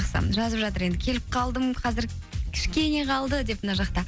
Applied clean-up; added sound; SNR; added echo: none; none; none; none.